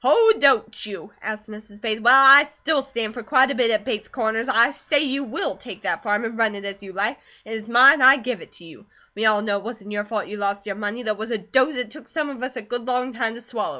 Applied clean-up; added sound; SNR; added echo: none; none; none; none.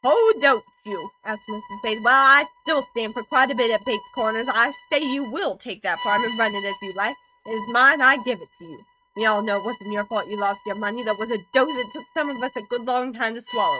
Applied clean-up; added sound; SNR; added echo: neural mask model RNNoise.